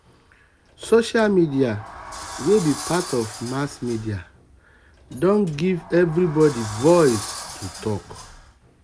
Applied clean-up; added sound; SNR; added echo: none; Sliding door; 14 dB; none.